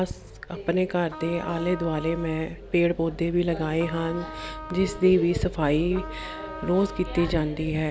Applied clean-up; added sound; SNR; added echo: none; Trumpet; 15 dB; none.